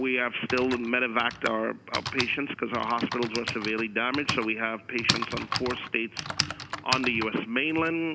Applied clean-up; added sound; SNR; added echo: none; Typing; 7 dB; none.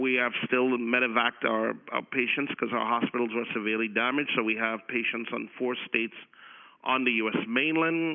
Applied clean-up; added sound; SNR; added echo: none; none; none; none.